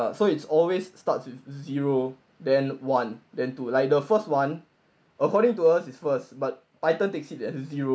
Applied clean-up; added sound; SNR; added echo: none; none; none; none.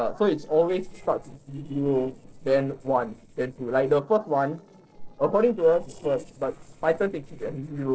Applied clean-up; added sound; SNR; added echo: neural separator model SepFormer DNS4.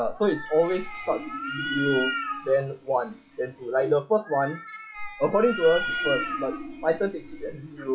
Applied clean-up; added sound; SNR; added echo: classical method log-MMSE.